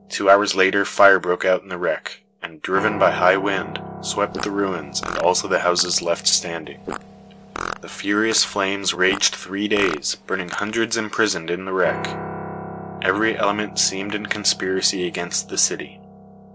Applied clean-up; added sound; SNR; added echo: none; Fart + Piano; 13 dB; none.